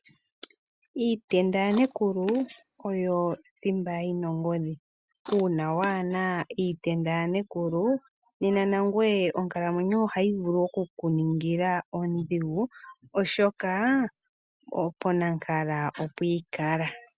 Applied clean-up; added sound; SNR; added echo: none; Chewing, mastication; 19 dB; none.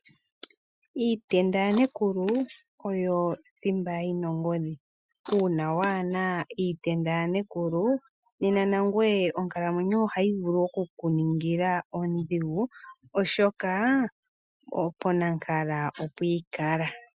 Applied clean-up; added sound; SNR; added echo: classical method Wiener filter.